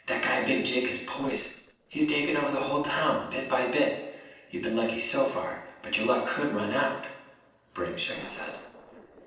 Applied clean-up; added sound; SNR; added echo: neural separator model SepFormer DNS4.